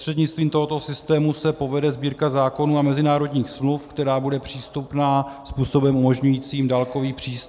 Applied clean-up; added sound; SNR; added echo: none; none; none; none.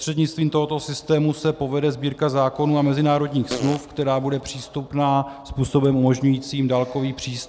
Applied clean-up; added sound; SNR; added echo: none; Fart; 14 dB; none.